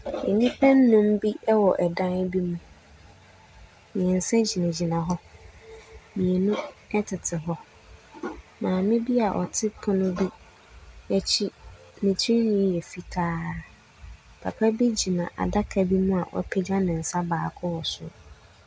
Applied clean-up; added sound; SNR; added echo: none; none; none; none.